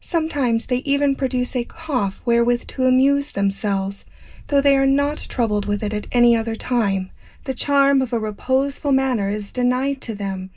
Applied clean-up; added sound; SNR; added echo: none; Wind; 18 dB; reverberation time 0.2 s.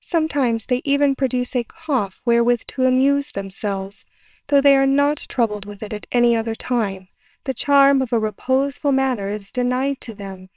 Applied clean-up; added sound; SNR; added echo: neural separator model SepFormer WHAMR!.